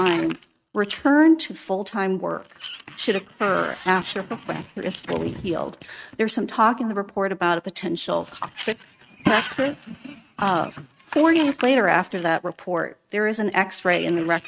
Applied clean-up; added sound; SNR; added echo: neural mask model RNNoise.